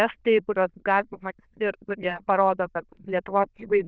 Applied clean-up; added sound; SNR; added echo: neural diffusion model UNIVERSE++.